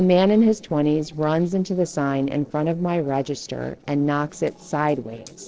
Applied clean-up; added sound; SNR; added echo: neural separator model SepFormer DNS4.